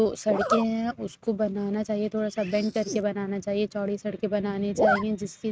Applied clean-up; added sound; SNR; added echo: neural mask model RNNoise.